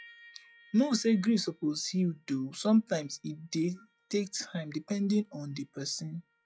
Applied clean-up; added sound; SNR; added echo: classical method log-MMSE.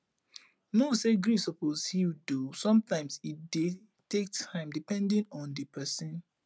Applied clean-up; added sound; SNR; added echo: none; none; none; none.